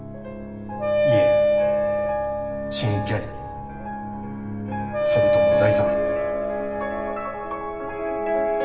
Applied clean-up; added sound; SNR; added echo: none; Wind instrument, woodwind instrument; -5 dB; reverberation time 1.1 s.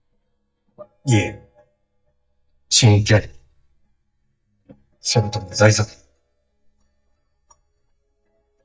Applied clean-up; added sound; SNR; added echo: neural mask model DeepFilterNet 3.